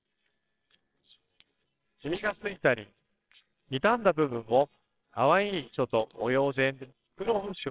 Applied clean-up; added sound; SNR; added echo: neural separator model SepFormer WHAMR!.